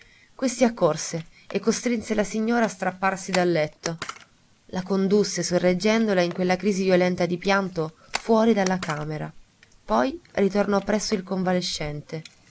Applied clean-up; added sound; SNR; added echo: none; Camera; 19 dB; none.